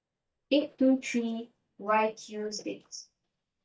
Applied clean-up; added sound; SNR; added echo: neural mask model DeepFilterNet 3.